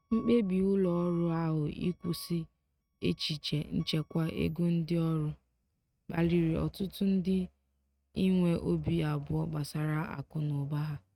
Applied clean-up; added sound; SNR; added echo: neural mask model RNNoise.